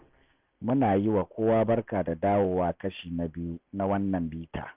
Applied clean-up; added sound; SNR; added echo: none; none; none; none.